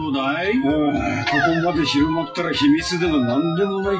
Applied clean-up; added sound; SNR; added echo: classical method WPE with log-MMSE.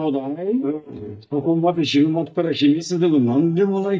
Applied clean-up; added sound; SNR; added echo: neural mask model DeepFilterNet 3.